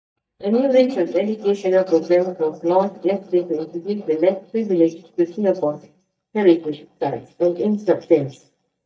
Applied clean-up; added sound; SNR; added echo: neural mask model DeepFilterNet 3.